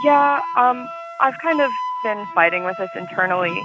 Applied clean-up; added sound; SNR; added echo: none; Wind instrument, woodwind instrument; 9 dB; none.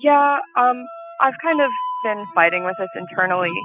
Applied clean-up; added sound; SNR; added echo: classical method spectral subtraction.